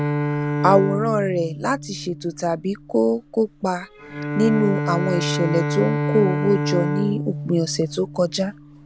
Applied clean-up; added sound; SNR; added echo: none; Bowed string instrument; 3 dB; none.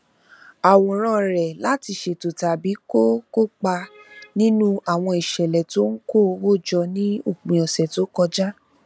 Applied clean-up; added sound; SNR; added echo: none; none; none; none.